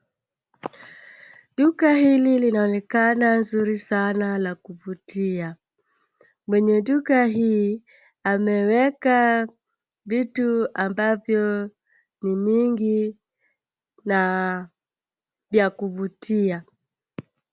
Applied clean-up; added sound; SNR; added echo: none; none; none; none.